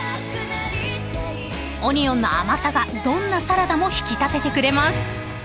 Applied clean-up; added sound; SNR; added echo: none; Drum kit; 19 dB; none.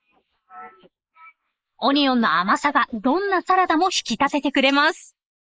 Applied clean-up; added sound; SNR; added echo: neural mask model Resemble Enhance denoiser.